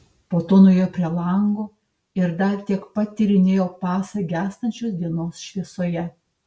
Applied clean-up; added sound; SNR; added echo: none; none; none; none.